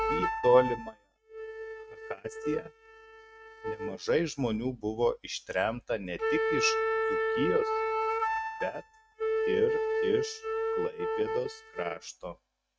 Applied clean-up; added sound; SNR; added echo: neural mask model RNNoise.